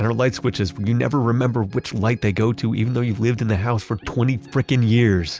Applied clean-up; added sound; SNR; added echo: none; none; none; none.